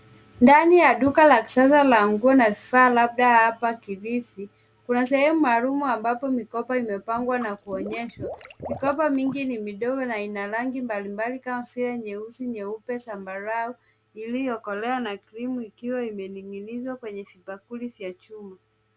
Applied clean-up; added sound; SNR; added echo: none; Liquid; 16 dB; none.